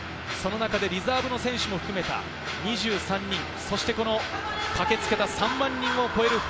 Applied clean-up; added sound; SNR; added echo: none; none; none; none.